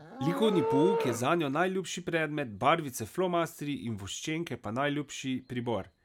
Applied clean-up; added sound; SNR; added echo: none; Livestock, farm animals, working animals; 7 dB; none.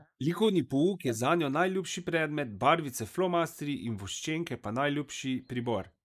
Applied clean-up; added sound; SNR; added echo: neural mask model Resemble Enhance denoiser.